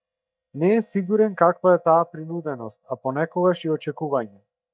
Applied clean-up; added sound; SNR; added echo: neural mask model DeepFilterNet 3.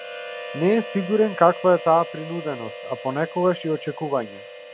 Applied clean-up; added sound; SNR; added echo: none; Harmonica; 13 dB; none.